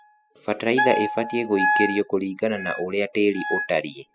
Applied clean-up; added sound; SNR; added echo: classical method spectral subtraction.